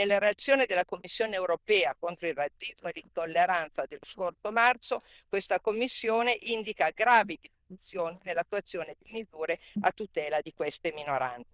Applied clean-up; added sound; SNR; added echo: neural diffusion model UNIVERSE++.